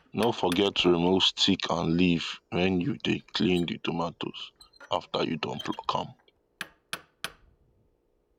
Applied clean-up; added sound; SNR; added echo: none; Knock; 19 dB; none.